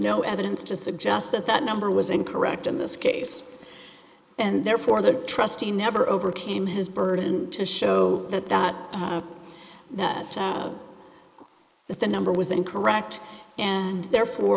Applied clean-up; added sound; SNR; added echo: neural mask model Resemble Enhance denoiser.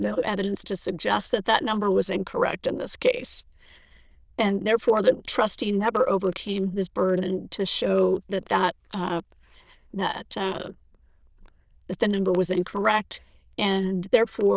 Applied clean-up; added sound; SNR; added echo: neural diffusion model UNIVERSE++.